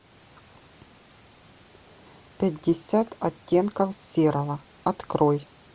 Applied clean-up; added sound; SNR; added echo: none; none; none; none.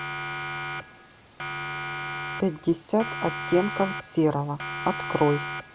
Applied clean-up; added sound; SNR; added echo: none; Siren; 6 dB; none.